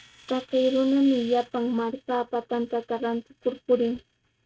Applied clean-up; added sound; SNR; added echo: neural mask model RNNoise.